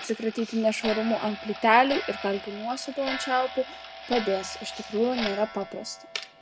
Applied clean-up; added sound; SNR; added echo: none; Clock; 10 dB; none.